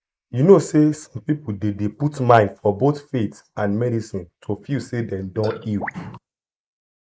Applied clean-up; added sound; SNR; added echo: neural mask model Resemble Enhance denoiser.